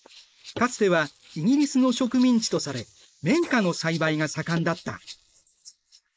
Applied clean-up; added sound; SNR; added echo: neural mask model Resemble Enhance denoiser.